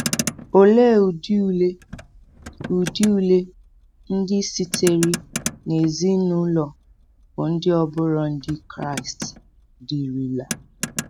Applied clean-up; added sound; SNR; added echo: none; Motor vehicle (road); 12 dB; none.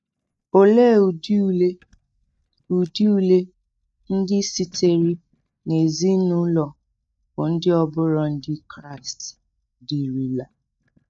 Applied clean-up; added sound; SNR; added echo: neural mask model DeepFilterNet 3.